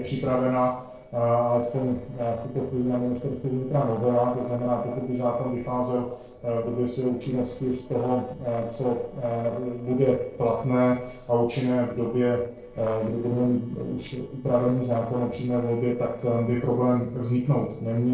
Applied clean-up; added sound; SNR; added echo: neural separator model SepFormer DNS4.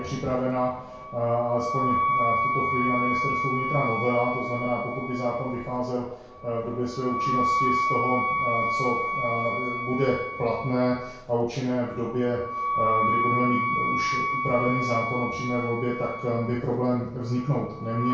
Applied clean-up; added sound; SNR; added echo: none; Wind instrument, woodwind instrument; 1 dB; reverberation time 0.6 s.